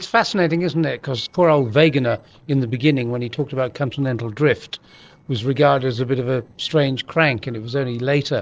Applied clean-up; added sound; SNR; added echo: neural separator model SepFormer DNS4.